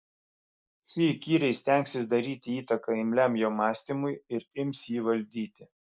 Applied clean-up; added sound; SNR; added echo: neural mask model Resemble Enhance denoiser.